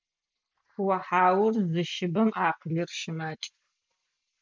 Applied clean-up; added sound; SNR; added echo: none; none; none; none.